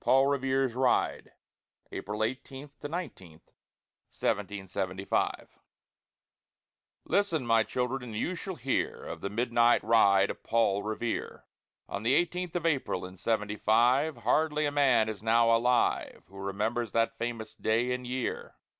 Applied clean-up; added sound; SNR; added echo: none; none; none; none.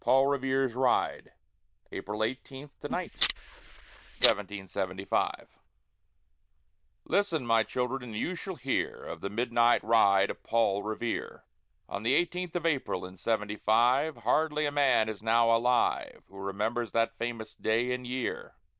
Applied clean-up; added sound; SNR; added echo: neural diffusion model UNIVERSE++.